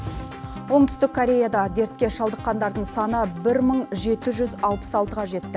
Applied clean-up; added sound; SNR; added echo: none; Wind instrument, woodwind instrument; 19 dB; none.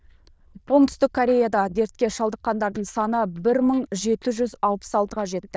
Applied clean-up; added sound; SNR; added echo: neural diffusion model UNIVERSE++.